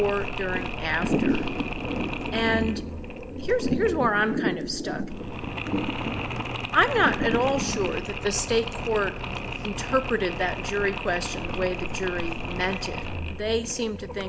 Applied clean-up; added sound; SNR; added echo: none; Thunder / Rain + Mechanisms; 3 dB; none.